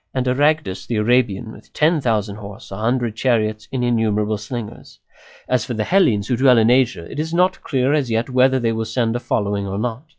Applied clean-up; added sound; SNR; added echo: classical method log-MMSE.